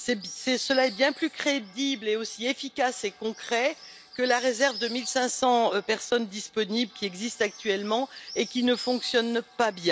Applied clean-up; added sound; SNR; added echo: none; Bird; 17 dB; none.